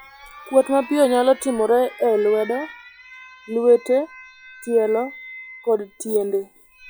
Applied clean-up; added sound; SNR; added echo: classical method log-MMSE.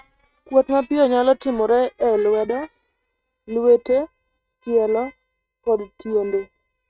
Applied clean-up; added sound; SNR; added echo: neural mask model RNNoise.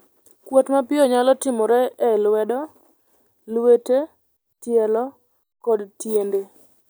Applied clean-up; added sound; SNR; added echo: none; none; none; none.